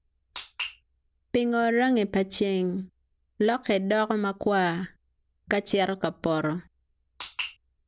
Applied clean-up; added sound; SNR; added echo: none; none; none; none.